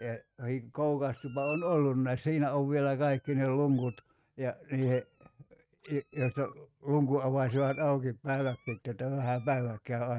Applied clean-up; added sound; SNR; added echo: neural mask model RNNoise.